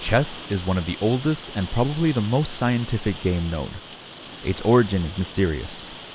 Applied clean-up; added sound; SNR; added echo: none; Rain; 15 dB; none.